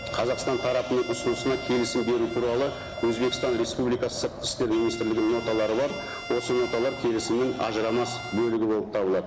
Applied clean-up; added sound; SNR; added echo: none; Bowed string instrument + Wind; 11 dB; none.